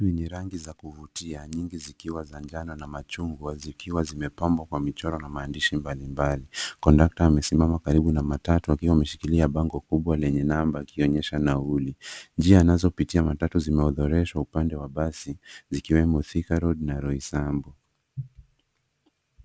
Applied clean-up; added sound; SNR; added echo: none; none; none; none.